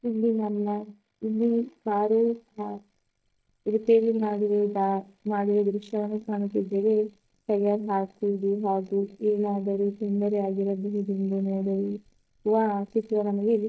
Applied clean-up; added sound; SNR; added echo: neural mask model DeepFilterNet 3.